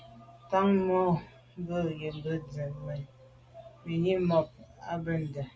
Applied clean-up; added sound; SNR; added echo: none; none; none; none.